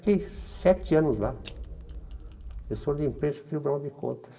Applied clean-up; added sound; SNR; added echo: none; Scissors; 12 dB; reverberation time 1.7 s.